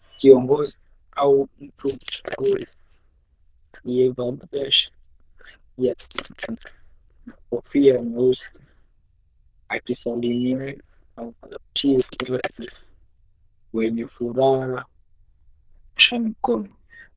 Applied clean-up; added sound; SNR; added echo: neural diffusion model UNIVERSE++.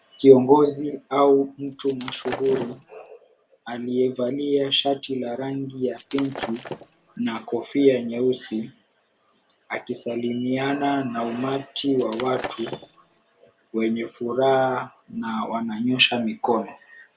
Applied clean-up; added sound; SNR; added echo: none; Shatter; 13 dB; none.